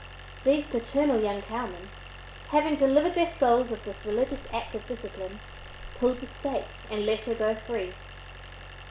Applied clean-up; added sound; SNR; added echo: none; Idling + Bird; 14 dB; none.